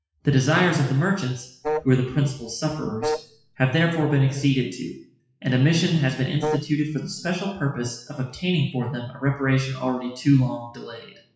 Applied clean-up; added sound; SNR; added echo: classical method WPE with log-MMSE.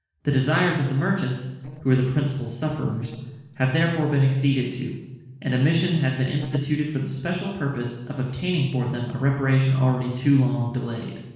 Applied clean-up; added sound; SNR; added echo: neural separator model SepFormer DNS4.